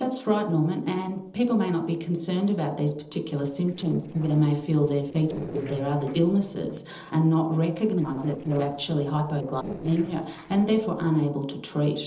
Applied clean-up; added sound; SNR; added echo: neural separator model SepFormer DNS4.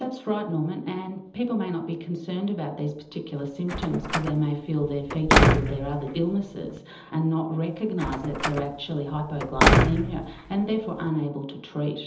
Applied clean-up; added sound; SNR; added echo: none; Slam; -3 dB; reverberation time 1.2 s.